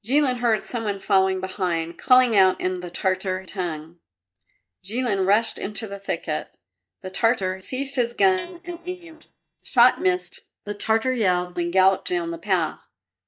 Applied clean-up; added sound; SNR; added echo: neural mask model DeepFilterNet 3.